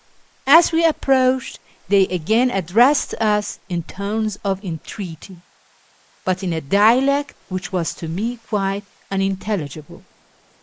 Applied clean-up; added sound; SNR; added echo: neural mask model Resemble Enhance denoiser.